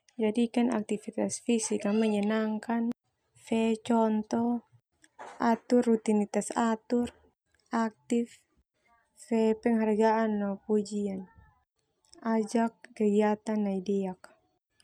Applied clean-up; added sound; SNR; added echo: none; none; none; none.